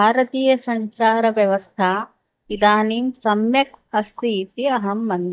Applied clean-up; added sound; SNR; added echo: neural mask model DeepFilterNet 3.